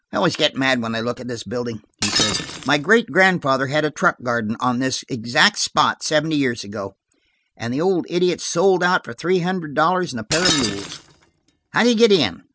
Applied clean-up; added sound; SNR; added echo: none; Shatter; 7 dB; none.